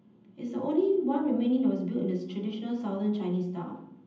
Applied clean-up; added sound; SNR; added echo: none; none; none; reverberation time 0.8 s.